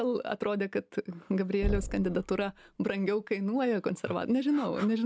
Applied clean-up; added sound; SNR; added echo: none; Knock; 10 dB; none.